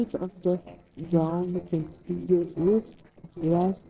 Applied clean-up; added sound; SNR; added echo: neural separator model SepFormer DNS4.